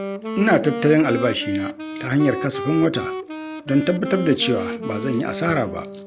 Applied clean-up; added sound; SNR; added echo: none; Wind instrument, woodwind instrument; 8 dB; none.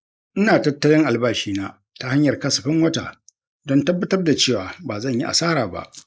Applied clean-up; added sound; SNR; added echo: neural mask model Resemble Enhance denoiser.